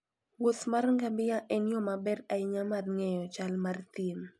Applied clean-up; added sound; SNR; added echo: none; none; none; none.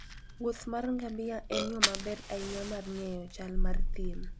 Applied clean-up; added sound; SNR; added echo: none; Burping, eructation + Fire; -4 dB; none.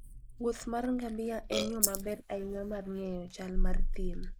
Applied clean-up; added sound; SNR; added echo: neural mask model Resemble Enhance denoiser.